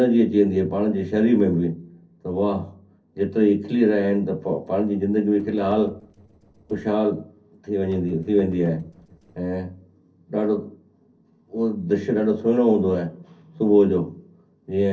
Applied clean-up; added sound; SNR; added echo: neural separator model SepFormer DNS4.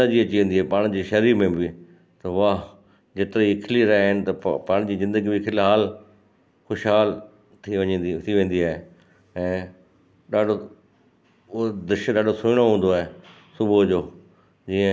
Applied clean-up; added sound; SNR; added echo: none; none; none; none.